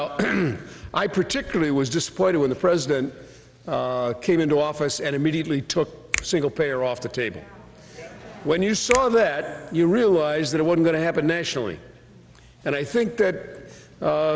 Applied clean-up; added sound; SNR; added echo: none; Finger snapping; 11 dB; none.